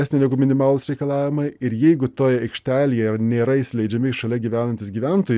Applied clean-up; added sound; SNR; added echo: none; none; none; none.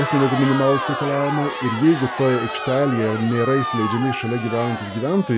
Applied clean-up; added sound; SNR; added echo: none; Crowd; 6 dB; none.